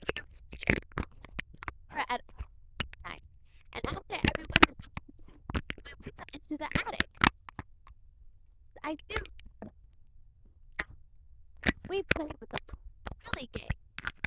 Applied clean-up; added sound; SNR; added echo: neural diffusion model UNIVERSE++.